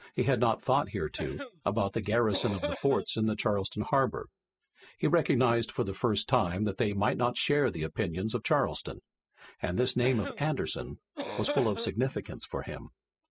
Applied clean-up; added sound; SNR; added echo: classical method spectral subtraction.